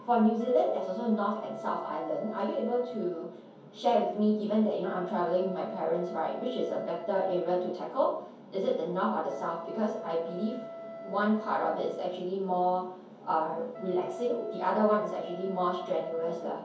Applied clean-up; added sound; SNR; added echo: none; Wind instrument, woodwind instrument; 14 dB; reverberation time 0.6 s.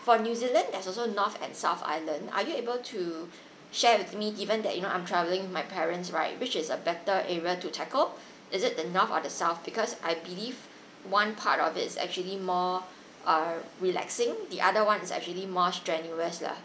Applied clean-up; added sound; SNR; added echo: none; none; none; none.